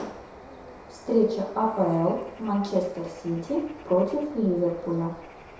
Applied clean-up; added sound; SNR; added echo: none; Bird; 19 dB; reverberation time 0.7 s.